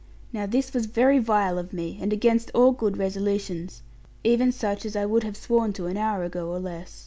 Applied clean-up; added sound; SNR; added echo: none; none; none; none.